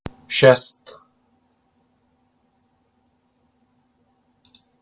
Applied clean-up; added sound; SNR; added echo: none; none; none; none.